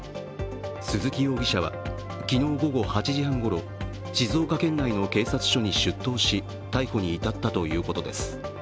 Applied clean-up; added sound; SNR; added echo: none; Wind instrument, woodwind instrument; 19 dB; none.